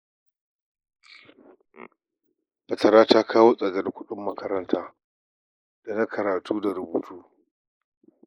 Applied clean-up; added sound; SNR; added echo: neural mask model Resemble Enhance denoiser.